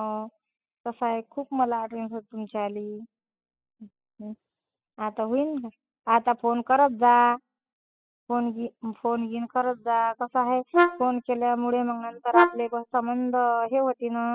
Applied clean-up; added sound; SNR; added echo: classical method spectral subtraction.